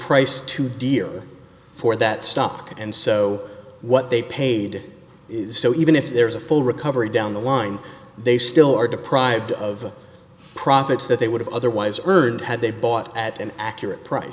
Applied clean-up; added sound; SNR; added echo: none; none; none; none.